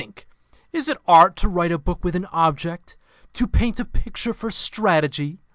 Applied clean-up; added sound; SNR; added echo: none; none; none; none.